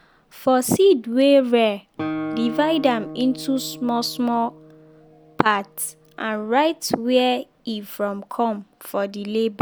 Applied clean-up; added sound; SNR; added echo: none; Guitar; 15 dB; none.